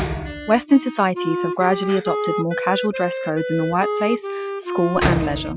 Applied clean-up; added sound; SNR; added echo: classical method Wiener filter.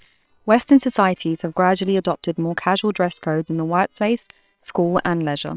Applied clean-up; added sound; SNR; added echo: neural separator model SepFormer WHAM!.